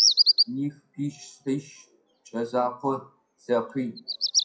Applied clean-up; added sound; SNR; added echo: classical method WPE with log-MMSE.